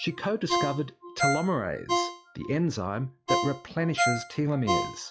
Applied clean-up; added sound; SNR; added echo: classical method log-MMSE.